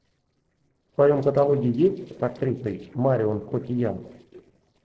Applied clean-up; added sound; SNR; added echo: neural separator model SepFormer DNS4.